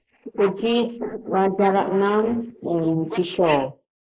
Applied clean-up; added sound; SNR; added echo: neural mask model Resemble Enhance denoiser.